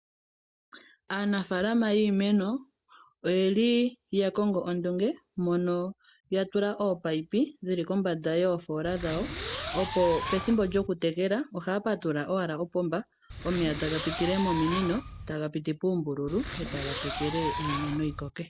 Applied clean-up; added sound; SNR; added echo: none; Fireworks; 6 dB; none.